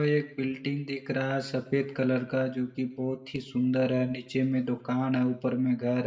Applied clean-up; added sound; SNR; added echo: none; none; none; reverberation time 1.6 s.